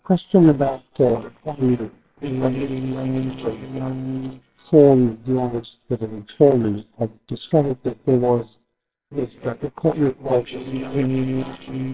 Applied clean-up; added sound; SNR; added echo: neural separator model SepFormer WHAMR!.